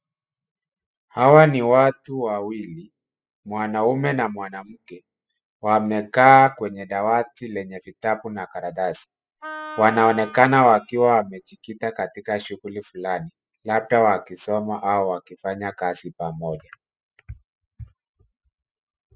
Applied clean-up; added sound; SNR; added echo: classical method spectral subtraction.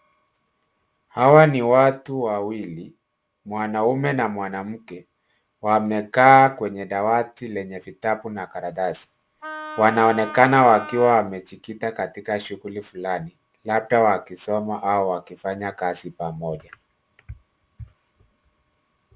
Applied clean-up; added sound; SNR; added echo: none; Wind instrument, woodwind instrument; 13 dB; none.